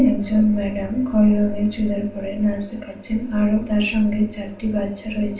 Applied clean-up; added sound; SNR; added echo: none; none; none; reverberation time 0.4 s.